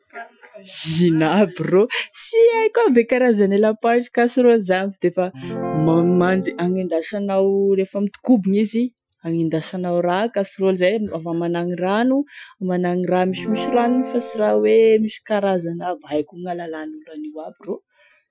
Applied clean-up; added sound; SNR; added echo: classical method Wiener filter.